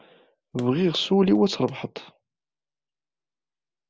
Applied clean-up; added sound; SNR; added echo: none; Run; 17 dB; none.